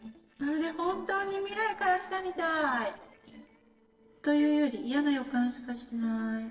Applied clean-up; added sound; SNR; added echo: neural separator model SepFormer DNS4.